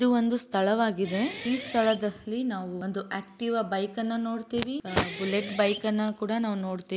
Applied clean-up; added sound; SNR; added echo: none; Guitar; 14 dB; none.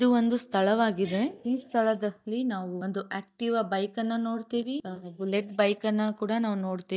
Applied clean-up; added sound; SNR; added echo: neural mask model DeepFilterNet 3.